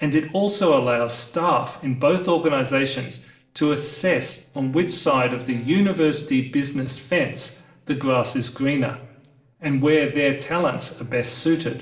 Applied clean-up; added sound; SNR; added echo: neural separator model SepFormer DNS4.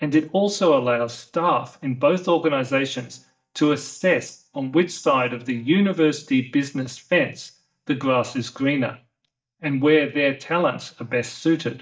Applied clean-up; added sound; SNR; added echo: neural mask model DeepFilterNet 3.